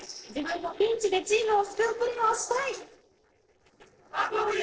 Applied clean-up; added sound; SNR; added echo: neural separator model SepFormer DNS4.